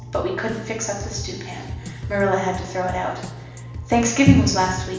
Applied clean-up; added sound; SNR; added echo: none; Drum kit; 13 dB; reverberation time 0.9 s.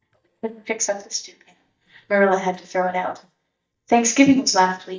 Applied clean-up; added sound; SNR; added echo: neural mask model DeepFilterNet 3.